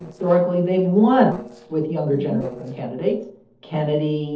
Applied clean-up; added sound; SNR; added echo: neural separator model SepFormer DNS4.